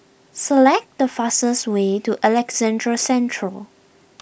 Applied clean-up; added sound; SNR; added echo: none; none; none; none.